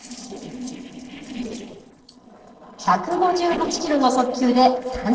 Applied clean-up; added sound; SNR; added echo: neural separator model SepFormer DNS4.